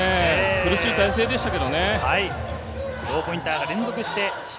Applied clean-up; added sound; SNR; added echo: none; Bass guitar; 19 dB; none.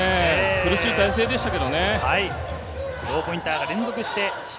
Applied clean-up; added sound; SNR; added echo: none; none; none; none.